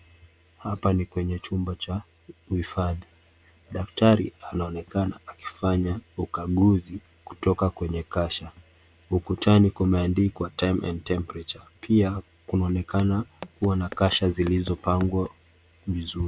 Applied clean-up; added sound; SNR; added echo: none; Walk, footsteps; 19 dB; none.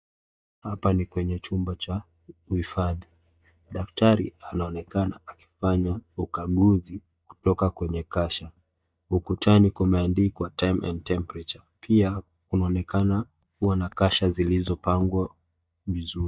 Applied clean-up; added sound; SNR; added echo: neural mask model DeepFilterNet 3.